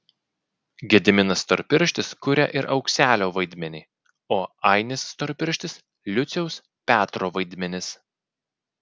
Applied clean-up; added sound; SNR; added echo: none; none; none; none.